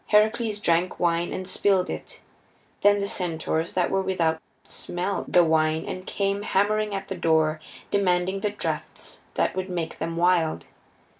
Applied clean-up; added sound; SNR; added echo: none; none; none; none.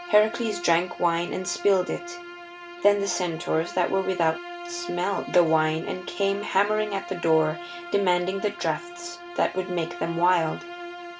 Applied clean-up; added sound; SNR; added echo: none; Bowed string instrument; 13 dB; none.